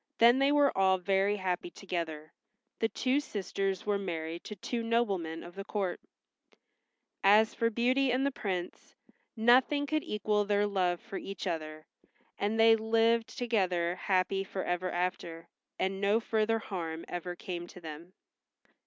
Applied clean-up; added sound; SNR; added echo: none; none; none; none.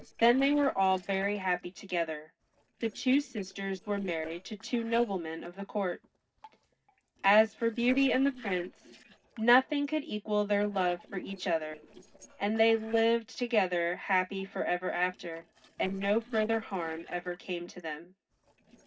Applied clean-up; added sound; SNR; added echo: neural separator model SepFormer DNS4.